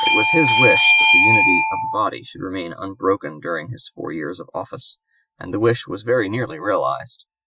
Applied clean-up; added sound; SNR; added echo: classical method Wiener filter.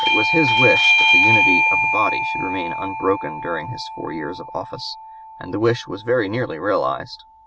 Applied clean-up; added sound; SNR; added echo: none; Bell / Doorbell; -3 dB; none.